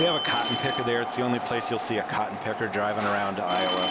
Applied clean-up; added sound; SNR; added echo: none; Train + Telephone; 2 dB; none.